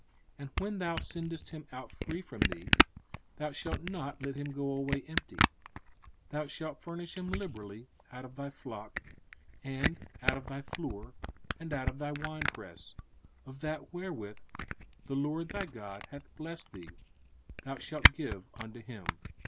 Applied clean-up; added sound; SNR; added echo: none; Camera; -3 dB; none.